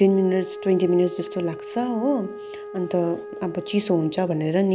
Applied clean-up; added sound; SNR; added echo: none; Wind instrument, woodwind instrument; 14 dB; none.